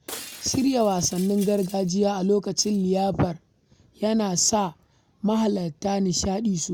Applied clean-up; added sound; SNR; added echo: none; Shatter; 20 dB; none.